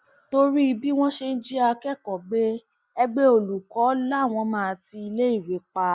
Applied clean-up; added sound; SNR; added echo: none; none; none; none.